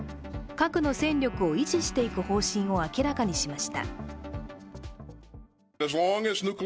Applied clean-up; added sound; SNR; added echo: none; Wind instrument, woodwind instrument; 16 dB; none.